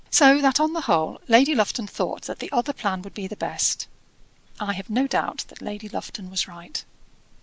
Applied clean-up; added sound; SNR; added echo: none; none; none; none.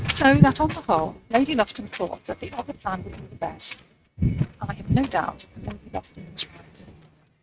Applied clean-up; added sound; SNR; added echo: neural mask model RNNoise.